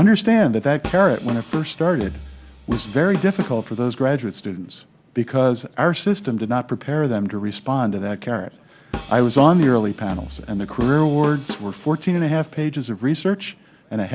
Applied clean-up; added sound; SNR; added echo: none; Drum kit; 13 dB; none.